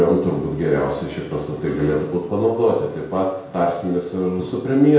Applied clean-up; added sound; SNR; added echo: none; none; none; reverberation time 0.5 s.